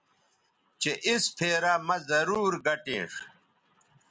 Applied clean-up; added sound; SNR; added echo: none; none; none; none.